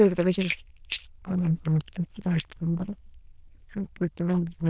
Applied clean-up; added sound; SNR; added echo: neural diffusion model UNIVERSE++.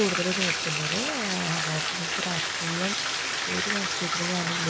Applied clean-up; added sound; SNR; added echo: none; Bathtub (filling or washing); -3 dB; none.